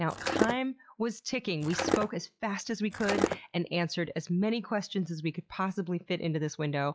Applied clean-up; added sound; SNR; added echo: classical method log-MMSE.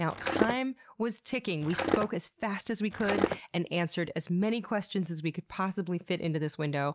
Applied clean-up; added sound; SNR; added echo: none; Skateboard; -1 dB; none.